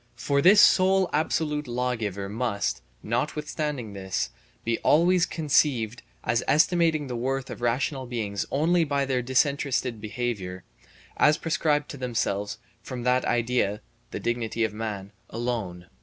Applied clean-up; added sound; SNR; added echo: none; none; none; none.